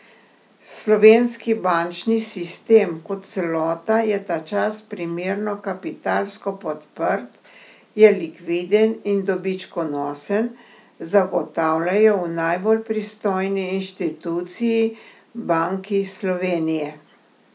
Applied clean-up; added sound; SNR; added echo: none; none; none; none.